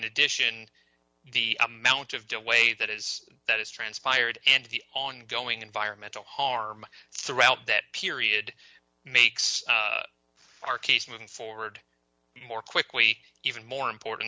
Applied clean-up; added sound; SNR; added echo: none; none; none; none.